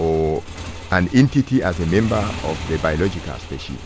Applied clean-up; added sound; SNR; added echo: none; Motorcycle / Engine; 12 dB; none.